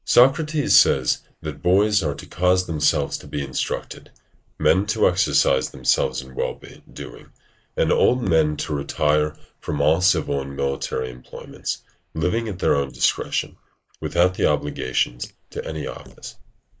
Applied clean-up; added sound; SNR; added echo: neural mask model Resemble Enhance denoiser.